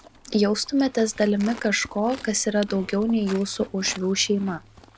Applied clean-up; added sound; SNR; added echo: none; Livestock, farm animals, working animals; 19 dB; none.